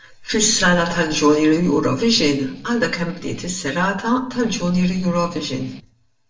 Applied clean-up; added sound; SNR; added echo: neural separator model SepFormer DNS4.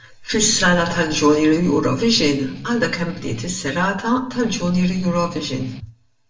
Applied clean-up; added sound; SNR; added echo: none; Strum; 16 dB; reverberation time 0.2 s.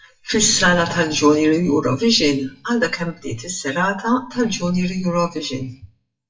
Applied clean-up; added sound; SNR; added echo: classical method WPE with log-MMSE.